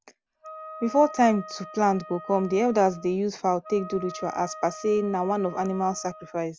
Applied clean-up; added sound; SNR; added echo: none; Wind instrument, woodwind instrument; 16 dB; none.